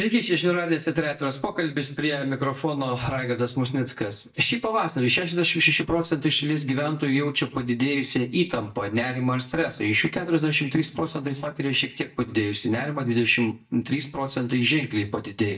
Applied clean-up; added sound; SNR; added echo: neural mask model DeepFilterNet 3.